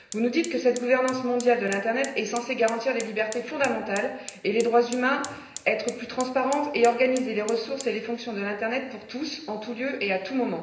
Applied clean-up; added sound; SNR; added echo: none; Fire; 19 dB; reverberation time 0.9 s.